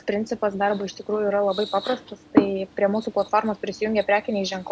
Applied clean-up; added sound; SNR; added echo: none; none; none; none.